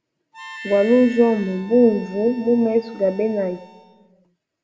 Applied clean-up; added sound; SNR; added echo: none; Harmonica; 19 dB; reverberation time 0.9 s.